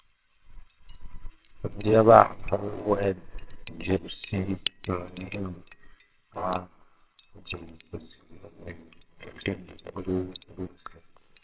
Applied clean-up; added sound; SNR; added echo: neural separator model SepFormer WHAMR!.